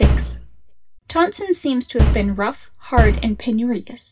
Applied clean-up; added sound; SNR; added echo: none; Bass drum; -2 dB; reverberation time 0.4 s.